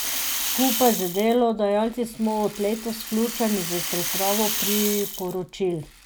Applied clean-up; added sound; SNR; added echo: none; Rattle (instrument); 5 dB; none.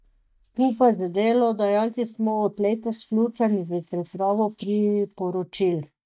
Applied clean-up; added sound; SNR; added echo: neural mask model DeepFilterNet 3.